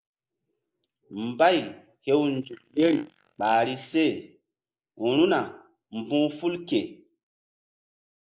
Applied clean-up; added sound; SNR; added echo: neural mask model Resemble Enhance denoiser.